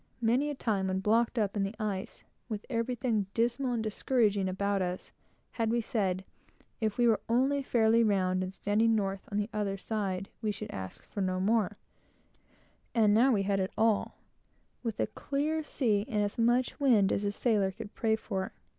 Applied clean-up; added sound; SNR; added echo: none; none; none; none.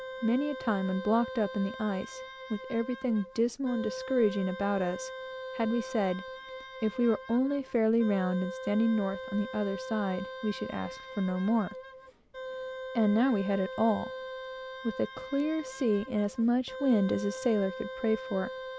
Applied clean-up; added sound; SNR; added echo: none; Wind instrument, woodwind instrument; 11 dB; none.